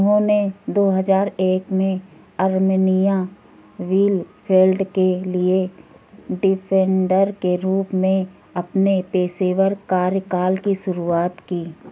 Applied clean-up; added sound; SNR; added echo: none; none; none; none.